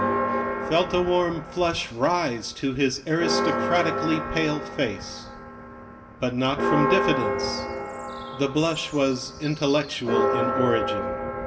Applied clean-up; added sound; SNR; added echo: none; Church bell; 2 dB; reverberation time 0.8 s.